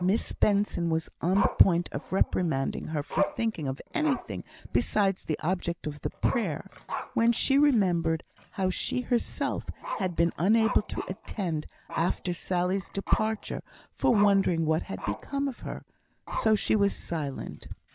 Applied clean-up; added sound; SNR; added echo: none; Growling; 13 dB; none.